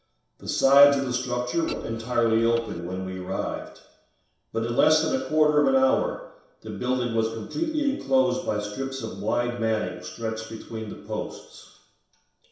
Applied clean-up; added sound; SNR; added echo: none; Printer; 17 dB; reverberation time 0.7 s.